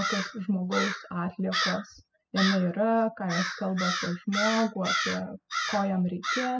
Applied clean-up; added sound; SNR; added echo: classical method spectral subtraction.